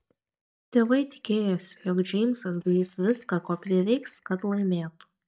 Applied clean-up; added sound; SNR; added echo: neural mask model DeepFilterNet 3.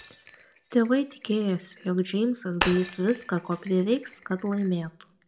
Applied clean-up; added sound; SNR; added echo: none; Shatter; 13 dB; reverberation time 0.3 s.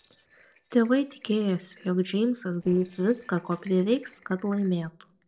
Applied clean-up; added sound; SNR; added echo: neural separator model SepFormer DNS4.